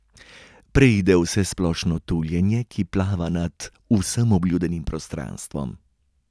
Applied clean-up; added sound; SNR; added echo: none; none; none; none.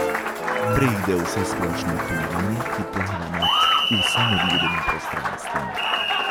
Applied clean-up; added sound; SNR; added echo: none; Applause; -5 dB; none.